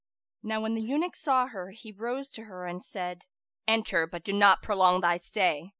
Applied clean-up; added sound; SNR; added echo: neural mask model Resemble Enhance denoiser.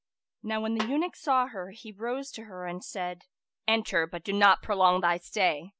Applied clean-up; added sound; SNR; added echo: none; Snare drum; 13 dB; none.